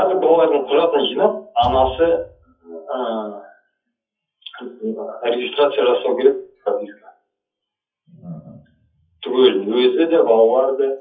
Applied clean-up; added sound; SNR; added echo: classical method WPE with log-MMSE.